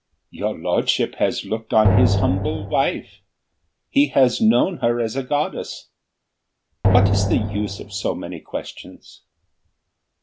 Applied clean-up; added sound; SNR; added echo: none; Drum; -2 dB; none.